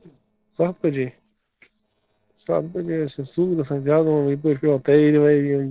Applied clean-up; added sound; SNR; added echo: neural separator model SepFormer DNS4.